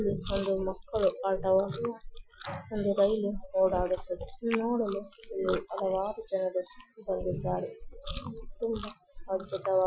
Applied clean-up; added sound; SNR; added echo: classical method Wiener filter.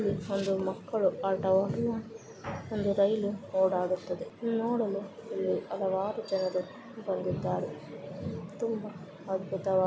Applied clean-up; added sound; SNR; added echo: none; none; none; none.